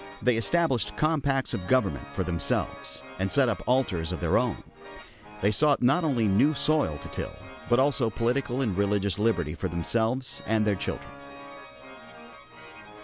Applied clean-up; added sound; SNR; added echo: none; Organ; 17 dB; none.